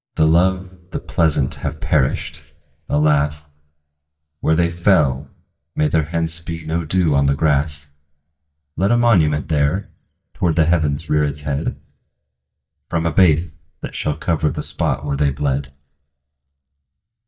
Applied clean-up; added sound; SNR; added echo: neural mask model DeepFilterNet 3.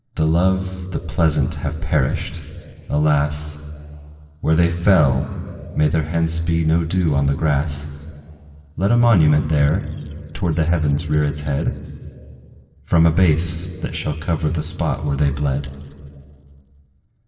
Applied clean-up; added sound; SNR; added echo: neural separator model SepFormer DNS4.